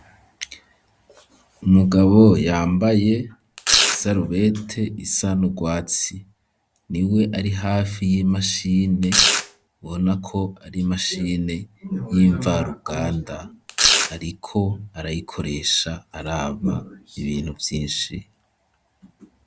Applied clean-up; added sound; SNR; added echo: none; Domestic sounds, home sounds; -1 dB; none.